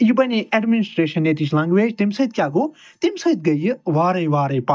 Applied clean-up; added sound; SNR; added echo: neural mask model DeepFilterNet 3.